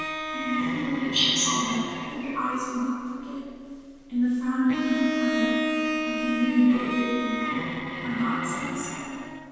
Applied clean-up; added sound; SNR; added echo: none; Bowed string instrument; 5 dB; reverberation time 2.1 s.